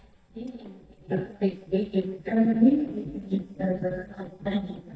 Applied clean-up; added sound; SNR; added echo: neural mask model DeepFilterNet 3.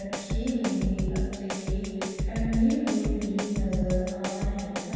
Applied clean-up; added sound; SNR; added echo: none; Drum kit; 2 dB; reverberation time 2.2 s.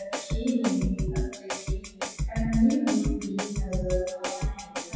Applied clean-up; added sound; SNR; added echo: classical method WPE with log-MMSE.